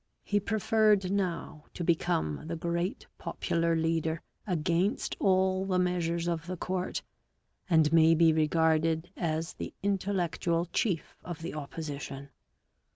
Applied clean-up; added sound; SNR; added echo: none; none; none; none.